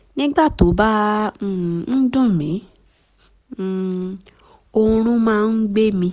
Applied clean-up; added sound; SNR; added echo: none; none; none; none.